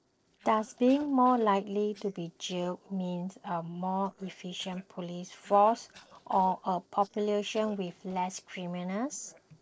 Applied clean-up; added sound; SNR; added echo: neural separator model SepFormer DNS4.